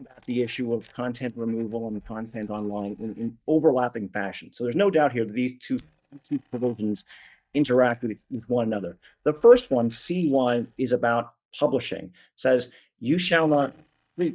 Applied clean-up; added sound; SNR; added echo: neural mask model DeepFilterNet 3.